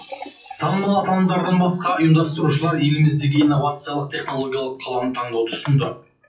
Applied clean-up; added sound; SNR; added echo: classical method WPE with log-MMSE.